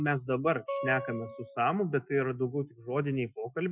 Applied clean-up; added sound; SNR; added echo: classical method Wiener filter.